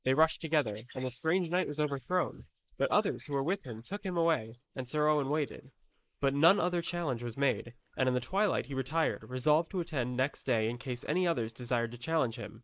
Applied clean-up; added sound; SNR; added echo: neural mask model Resemble Enhance denoiser.